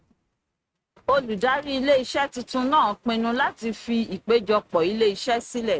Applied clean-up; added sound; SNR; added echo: neural mask model RNNoise.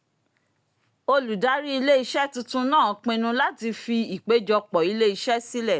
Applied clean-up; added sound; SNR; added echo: none; none; none; none.